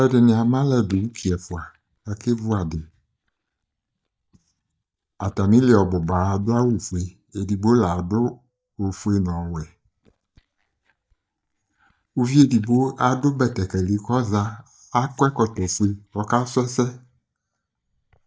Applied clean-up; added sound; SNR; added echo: neural mask model DeepFilterNet 3.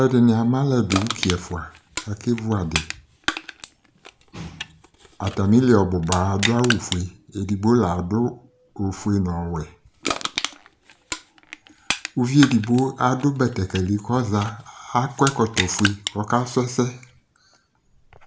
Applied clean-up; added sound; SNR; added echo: none; Crushing; 10 dB; none.